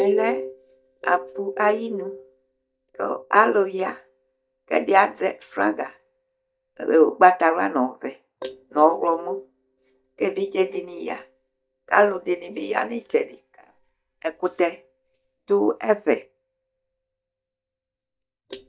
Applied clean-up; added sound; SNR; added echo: neural mask model DeepFilterNet 3.